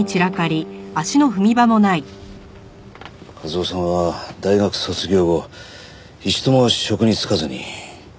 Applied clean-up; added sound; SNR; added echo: none; none; none; none.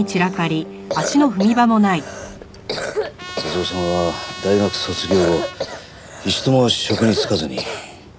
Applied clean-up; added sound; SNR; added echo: none; Trumpet + Cough; 9 dB; none.